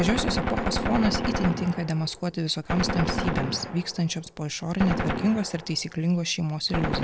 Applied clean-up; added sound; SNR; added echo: none; Gunshot, gunfire; 3 dB; none.